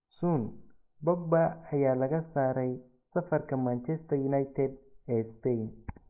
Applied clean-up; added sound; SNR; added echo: neural mask model Resemble Enhance denoiser.